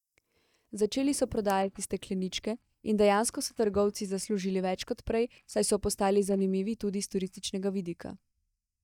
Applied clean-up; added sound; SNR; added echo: neural mask model DeepFilterNet 3.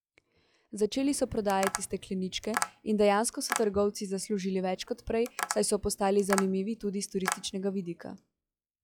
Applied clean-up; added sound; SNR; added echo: classical method log-MMSE.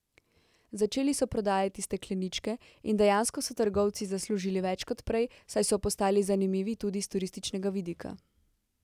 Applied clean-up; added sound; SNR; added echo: none; none; none; none.